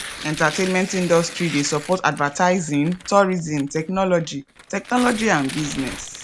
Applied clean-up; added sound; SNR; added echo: none; Tearing; 14 dB; none.